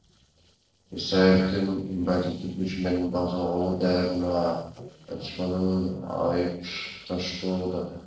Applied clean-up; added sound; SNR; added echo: neural separator model SepFormer DNS4.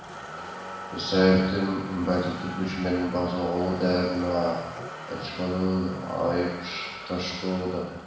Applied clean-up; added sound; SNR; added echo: none; Motor vehicle (road); 12 dB; reverberation time 1.1 s.